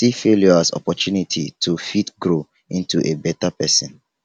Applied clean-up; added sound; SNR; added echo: none; none; none; none.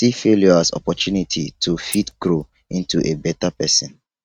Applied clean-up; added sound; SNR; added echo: neural mask model RNNoise.